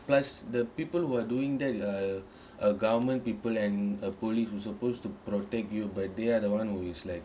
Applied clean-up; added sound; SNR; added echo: none; none; none; none.